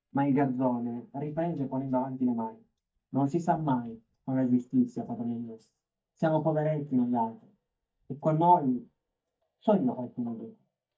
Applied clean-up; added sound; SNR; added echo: neural mask model DeepFilterNet 3.